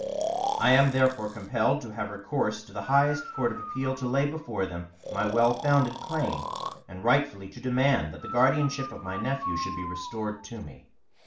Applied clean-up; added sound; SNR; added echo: none; Breathing; 9 dB; reverberation time 0.4 s.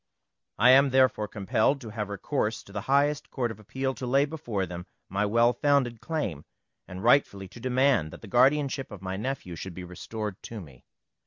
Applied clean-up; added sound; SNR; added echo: none; none; none; none.